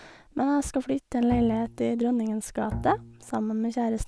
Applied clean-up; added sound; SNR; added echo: none; Bowed string instrument; 12 dB; none.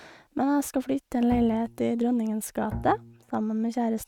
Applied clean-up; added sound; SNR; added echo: neural mask model RNNoise.